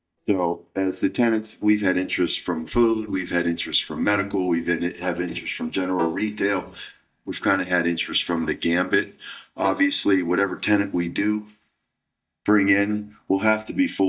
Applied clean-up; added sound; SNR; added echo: neural mask model DeepFilterNet 3.